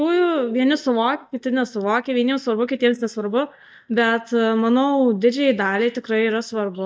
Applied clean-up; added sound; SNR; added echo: neural mask model DeepFilterNet 3.